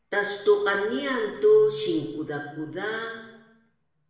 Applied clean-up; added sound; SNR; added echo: none; none; none; reverberation time 0.9 s.